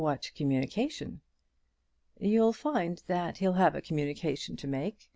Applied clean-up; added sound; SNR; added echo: none; none; none; none.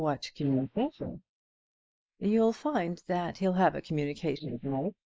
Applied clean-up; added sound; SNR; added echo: neural mask model Resemble Enhance denoiser.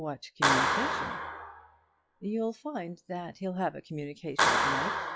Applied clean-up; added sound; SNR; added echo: classical method log-MMSE.